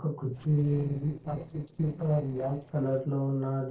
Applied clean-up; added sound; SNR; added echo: neural separator model SepFormer DNS4.